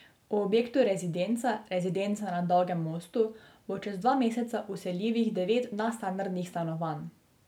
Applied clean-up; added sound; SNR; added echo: none; none; none; none.